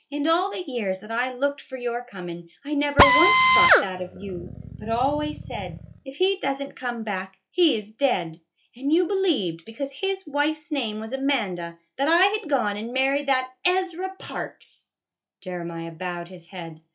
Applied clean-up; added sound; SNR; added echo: classical method log-MMSE.